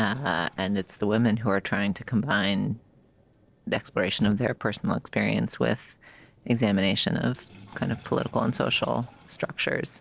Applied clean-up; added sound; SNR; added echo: neural separator model SepFormer DNS4.